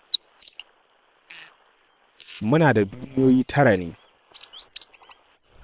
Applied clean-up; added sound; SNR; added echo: neural separator model SepFormer WHAM!.